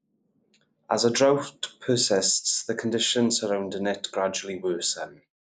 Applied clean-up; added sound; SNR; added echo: neural mask model Resemble Enhance denoiser.